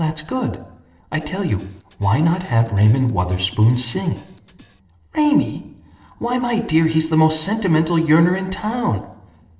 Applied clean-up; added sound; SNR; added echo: neural separator model SepFormer DNS4.